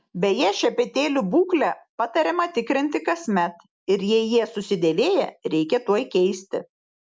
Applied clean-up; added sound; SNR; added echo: none; none; none; none.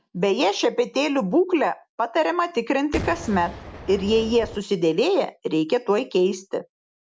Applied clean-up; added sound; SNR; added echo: none; Boom; 11 dB; none.